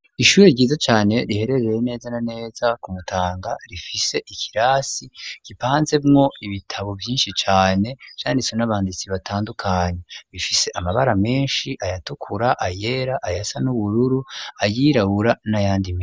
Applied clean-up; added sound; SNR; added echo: none; none; none; none.